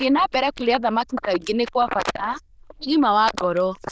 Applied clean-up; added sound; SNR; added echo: neural diffusion model UNIVERSE++.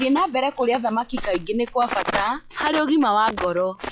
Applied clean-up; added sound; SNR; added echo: classical method log-MMSE.